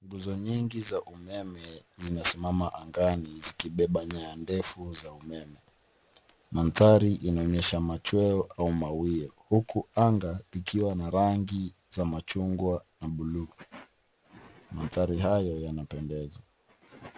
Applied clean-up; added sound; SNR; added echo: none; none; none; none.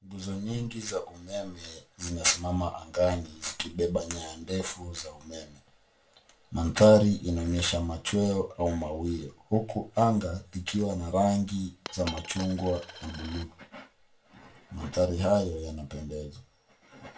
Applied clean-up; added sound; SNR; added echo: none; Coin (dropping); 17 dB; reverberation time 0.2 s.